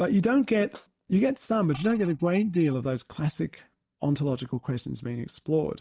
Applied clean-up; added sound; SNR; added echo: neural mask model DeepFilterNet 3.